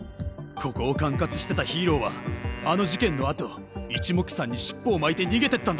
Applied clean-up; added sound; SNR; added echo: none; Wind instrument, woodwind instrument; 17 dB; none.